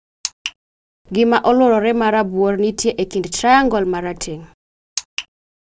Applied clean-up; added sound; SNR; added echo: none; none; none; none.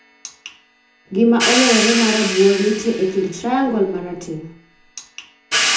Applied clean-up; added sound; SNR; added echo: none; Hi-hat; 5 dB; reverberation time 0.5 s.